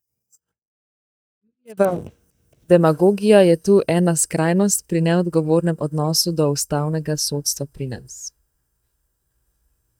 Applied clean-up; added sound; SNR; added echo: neural mask model DeepFilterNet 3.